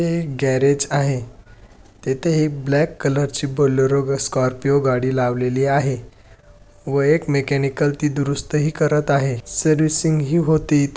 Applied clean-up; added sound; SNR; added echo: none; none; none; none.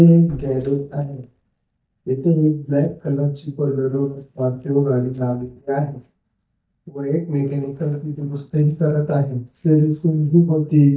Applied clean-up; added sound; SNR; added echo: neural mask model DeepFilterNet 3.